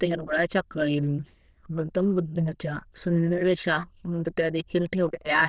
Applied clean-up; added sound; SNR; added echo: neural diffusion model UNIVERSE++.